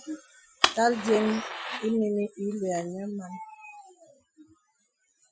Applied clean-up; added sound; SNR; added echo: classical method Wiener filter.